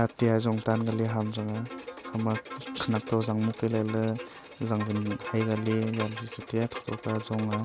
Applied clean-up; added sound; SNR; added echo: none; Bowed string instrument; 12 dB; none.